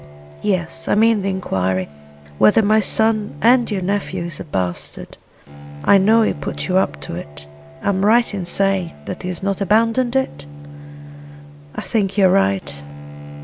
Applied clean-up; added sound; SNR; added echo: none; Bowed string instrument; 17 dB; none.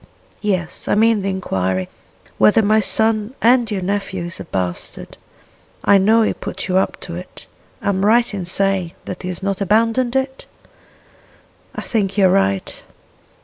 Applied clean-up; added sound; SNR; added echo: none; none; none; none.